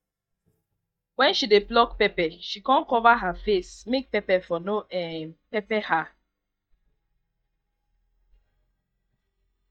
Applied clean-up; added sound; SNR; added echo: neural mask model DeepFilterNet 3.